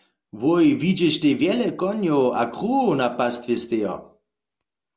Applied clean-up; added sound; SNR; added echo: none; none; none; none.